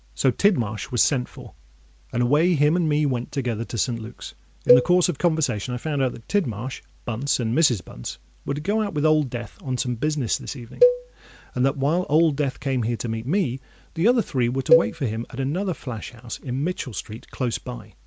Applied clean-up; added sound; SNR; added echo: none; Cowbell; 1 dB; none.